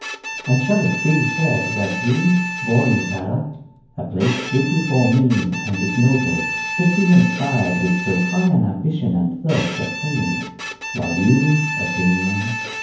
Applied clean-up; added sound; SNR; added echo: none; Bowed string instrument; 8 dB; reverberation time 0.9 s.